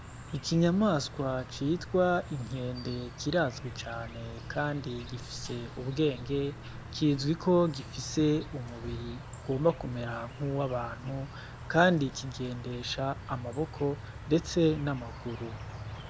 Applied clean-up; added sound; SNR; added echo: none; Insect; 12 dB; none.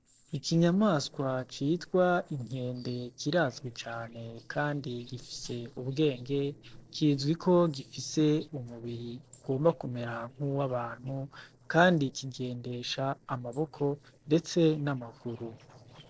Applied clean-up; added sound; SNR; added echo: neural separator model SepFormer DNS4.